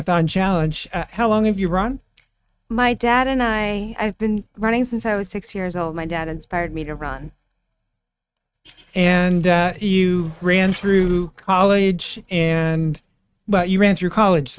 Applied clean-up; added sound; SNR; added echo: neural mask model RNNoise.